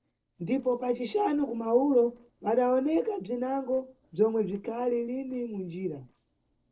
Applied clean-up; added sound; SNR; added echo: neural separator model SepFormer DNS4.